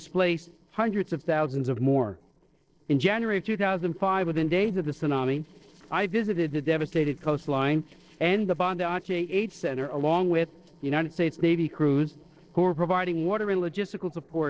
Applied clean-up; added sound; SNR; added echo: neural separator model SepFormer DNS4.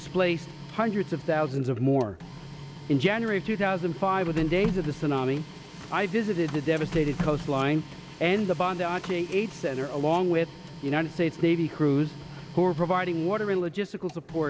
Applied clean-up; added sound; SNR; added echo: none; Printer; 13 dB; none.